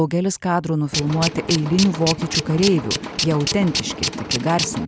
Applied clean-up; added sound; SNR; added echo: none; Tools; 5 dB; none.